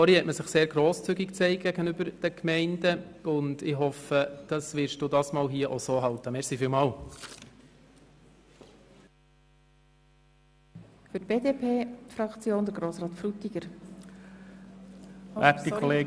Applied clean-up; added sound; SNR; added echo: none; none; none; none.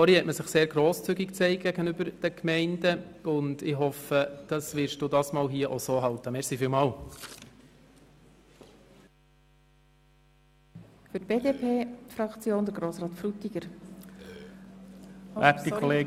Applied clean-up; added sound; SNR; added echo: none; Burping, eructation; 18 dB; none.